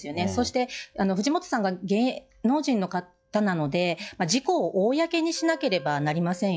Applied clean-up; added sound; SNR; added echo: classical method log-MMSE.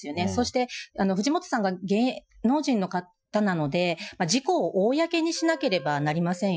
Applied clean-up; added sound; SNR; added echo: classical method Wiener filter.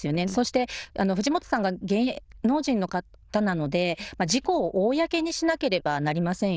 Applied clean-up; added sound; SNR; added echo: neural diffusion model UNIVERSE++.